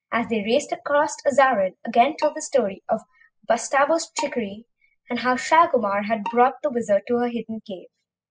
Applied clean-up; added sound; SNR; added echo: classical method spectral subtraction.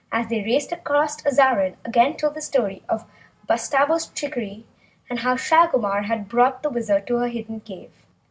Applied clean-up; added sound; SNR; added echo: none; none; none; none.